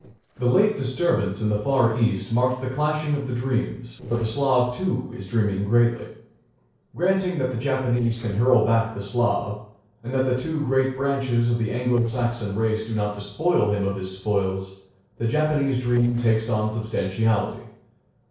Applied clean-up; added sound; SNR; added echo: neural separator model SepFormer DNS4.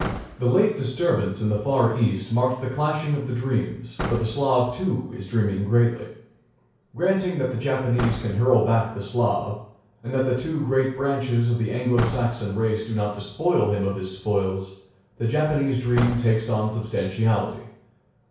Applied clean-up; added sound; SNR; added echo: none; Slam / Car; 15 dB; reverberation time 0.6 s.